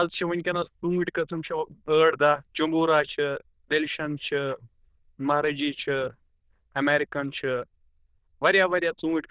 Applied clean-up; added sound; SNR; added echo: neural diffusion model UNIVERSE++.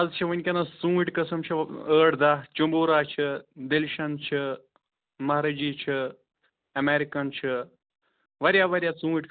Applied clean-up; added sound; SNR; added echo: none; none; none; none.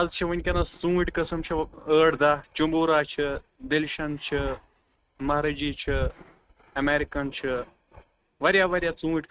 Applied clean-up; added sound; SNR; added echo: neural mask model RNNoise.